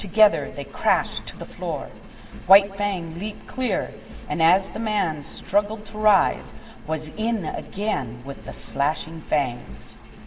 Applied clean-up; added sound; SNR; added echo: none; Engine; 16 dB; reverberation time 2.4 s.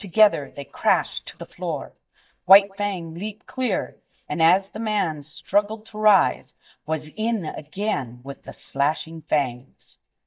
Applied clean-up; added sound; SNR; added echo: neural mask model DeepFilterNet 3.